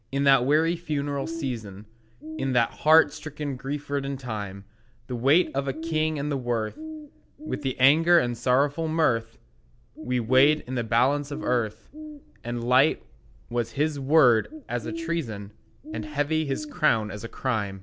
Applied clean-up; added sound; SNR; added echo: none; Bird; 14 dB; none.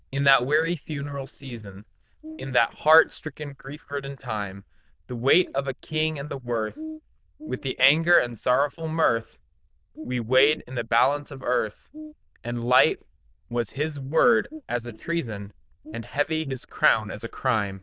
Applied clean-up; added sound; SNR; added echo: neural diffusion model UNIVERSE++.